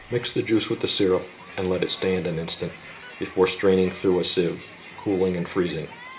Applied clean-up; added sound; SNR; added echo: none; Crowd; 19 dB; reverberation time 0.8 s.